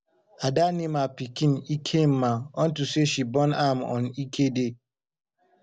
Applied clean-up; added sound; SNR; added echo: none; none; none; none.